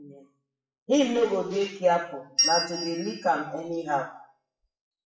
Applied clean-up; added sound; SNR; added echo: classical method WPE with log-MMSE.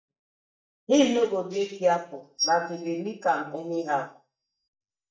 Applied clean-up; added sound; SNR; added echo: neural mask model DeepFilterNet 3.